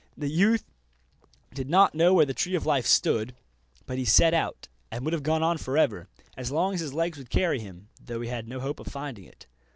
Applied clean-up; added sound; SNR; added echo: none; none; none; none.